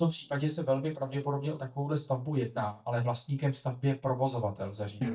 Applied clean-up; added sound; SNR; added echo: neural mask model DeepFilterNet 3.